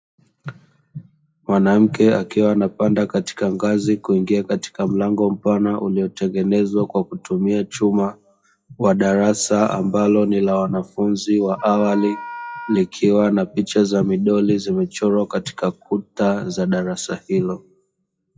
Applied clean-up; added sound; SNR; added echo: classical method WPE with log-MMSE.